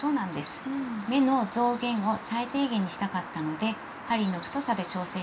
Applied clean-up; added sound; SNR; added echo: none; Chirp, tweet; 2 dB; reverberation time 0.2 s.